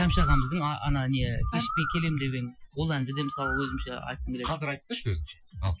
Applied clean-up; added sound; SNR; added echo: classical method Wiener filter.